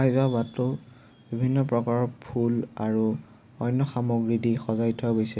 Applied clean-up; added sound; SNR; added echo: none; none; none; none.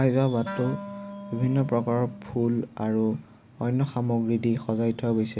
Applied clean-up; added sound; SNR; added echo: none; Wind instrument, woodwind instrument; 14 dB; none.